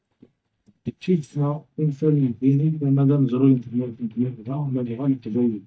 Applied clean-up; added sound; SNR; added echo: neural mask model DeepFilterNet 3.